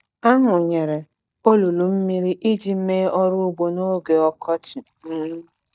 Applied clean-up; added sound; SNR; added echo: neural mask model DeepFilterNet 3.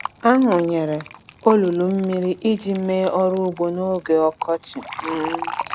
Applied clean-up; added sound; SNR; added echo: none; Fill (with liquid); 14 dB; none.